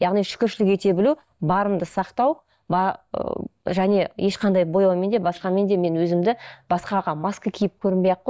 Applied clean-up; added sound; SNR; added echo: neural mask model DeepFilterNet 3.